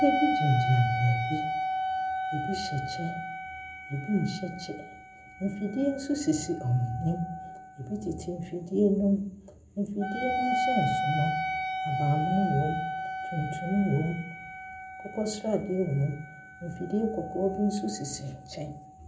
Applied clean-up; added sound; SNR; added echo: none; Wind instrument, woodwind instrument; 4 dB; reverberation time 0.5 s.